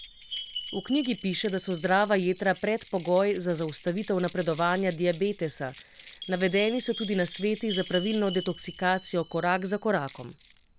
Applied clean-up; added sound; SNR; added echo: none; Chime + Keys jangling; 15 dB; none.